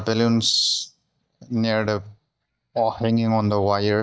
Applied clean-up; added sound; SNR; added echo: neural mask model DeepFilterNet 3.